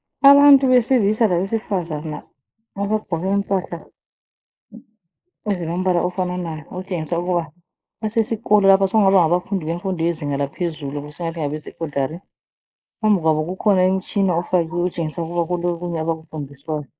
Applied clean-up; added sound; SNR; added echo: neural mask model Resemble Enhance denoiser.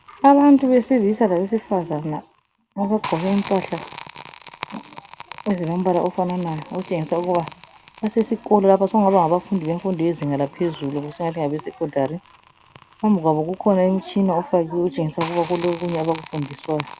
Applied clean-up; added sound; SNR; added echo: none; Crackle; 18 dB; none.